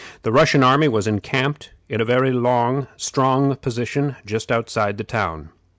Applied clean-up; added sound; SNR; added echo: none; none; none; none.